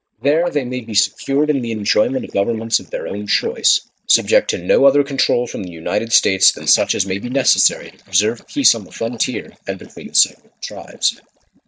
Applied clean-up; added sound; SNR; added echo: neural mask model DeepFilterNet 3.